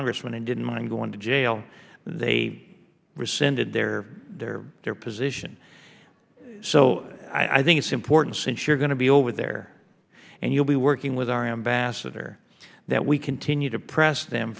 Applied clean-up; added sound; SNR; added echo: none; none; none; none.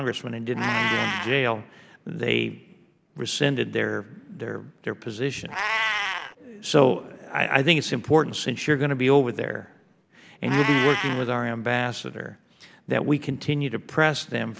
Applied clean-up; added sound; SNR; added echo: none; Meow; 9 dB; none.